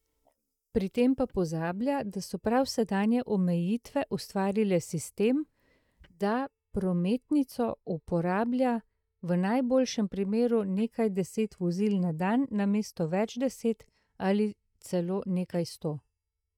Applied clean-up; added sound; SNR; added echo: neural mask model DeepFilterNet 3.